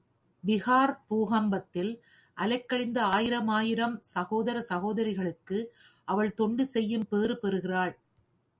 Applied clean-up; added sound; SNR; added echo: none; none; none; none.